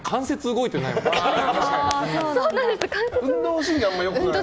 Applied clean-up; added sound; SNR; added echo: none; none; none; none.